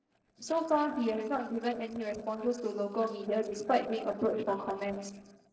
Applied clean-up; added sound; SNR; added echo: neural separator model SepFormer DNS4.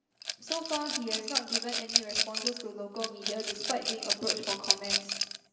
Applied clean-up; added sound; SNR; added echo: none; Rattle / Glass; -5 dB; reverberation time 1.1 s.